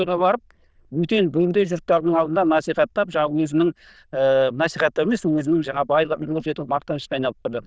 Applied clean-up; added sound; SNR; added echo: neural diffusion model UNIVERSE++.